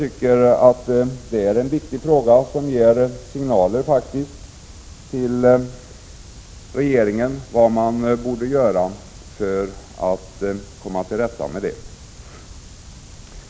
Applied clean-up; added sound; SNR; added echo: none; none; none; none.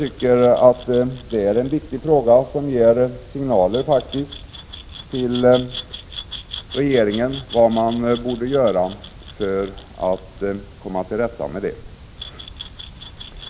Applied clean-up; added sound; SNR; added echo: none; Glass; 15 dB; none.